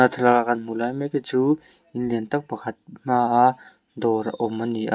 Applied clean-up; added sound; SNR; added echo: none; none; none; none.